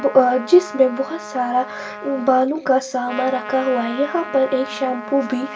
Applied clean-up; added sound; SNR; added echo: none; Trumpet; 13 dB; reverberation time 0.2 s.